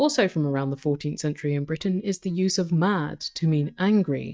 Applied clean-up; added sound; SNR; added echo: neural mask model DeepFilterNet 3.